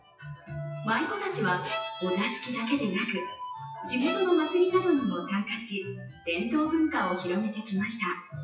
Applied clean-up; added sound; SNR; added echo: classical method WPE with log-MMSE.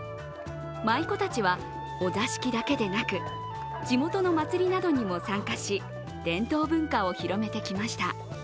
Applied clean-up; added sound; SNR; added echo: none; none; none; none.